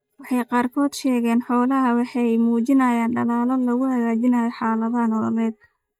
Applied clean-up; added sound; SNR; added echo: neural mask model DeepFilterNet 3.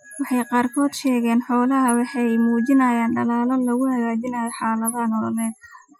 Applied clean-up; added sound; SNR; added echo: classical method Wiener filter.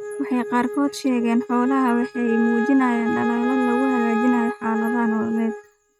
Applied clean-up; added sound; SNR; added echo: neural mask model RNNoise.